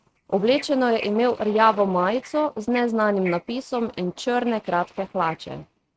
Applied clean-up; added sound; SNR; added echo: neural mask model RNNoise.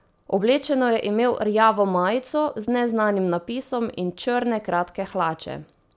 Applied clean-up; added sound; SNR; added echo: none; none; none; none.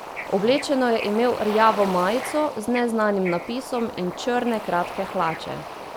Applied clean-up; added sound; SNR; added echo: none; Bird / Ocean; 10 dB; none.